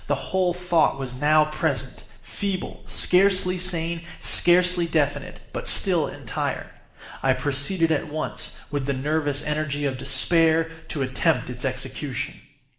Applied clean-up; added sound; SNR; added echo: none; Bell; 16 dB; reverberation time 0.7 s.